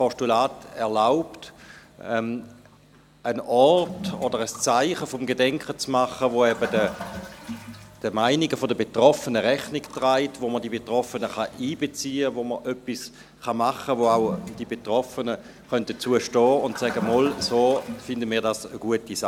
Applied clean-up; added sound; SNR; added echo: none; Toilet flush; 17 dB; none.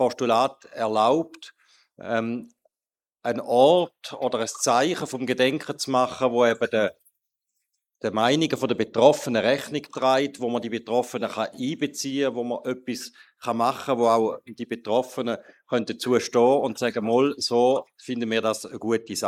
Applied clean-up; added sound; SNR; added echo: neural mask model Resemble Enhance denoiser.